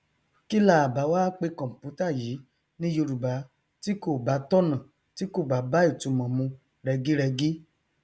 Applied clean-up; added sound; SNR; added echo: none; none; none; none.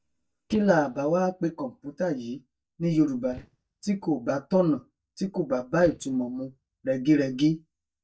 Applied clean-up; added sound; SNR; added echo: neural mask model DeepFilterNet 3.